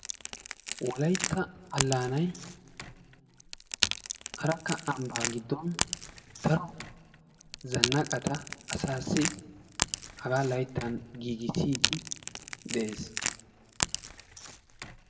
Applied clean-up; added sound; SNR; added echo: none; Crack / Crackle; 3 dB; reverberation time 1.4 s.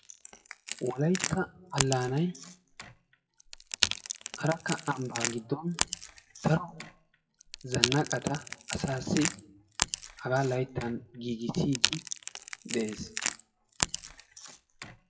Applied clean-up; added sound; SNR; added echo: classical method WPE with log-MMSE.